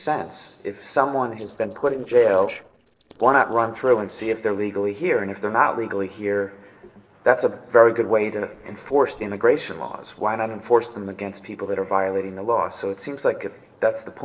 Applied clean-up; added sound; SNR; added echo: neural separator model SepFormer DNS4.